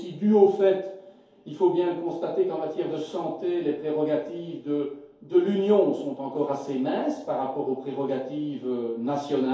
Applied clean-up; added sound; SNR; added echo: none; none; none; reverberation time 2.4 s.